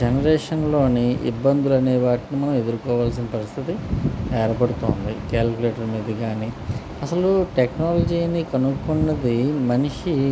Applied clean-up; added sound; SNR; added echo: none; none; none; none.